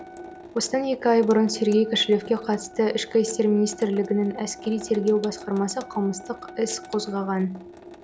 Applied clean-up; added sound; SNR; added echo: none; Sink (filling or washing) / Water tap, faucet + Wind instrument, woodwind instrument; 17 dB; none.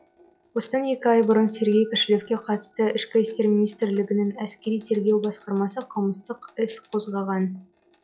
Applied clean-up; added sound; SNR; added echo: classical method log-MMSE.